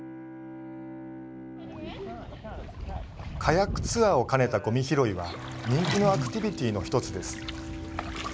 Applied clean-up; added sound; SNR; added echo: none; Bowed string instrument; 14 dB; none.